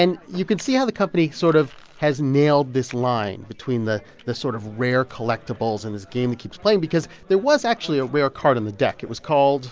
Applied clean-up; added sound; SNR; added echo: none; none; none; none.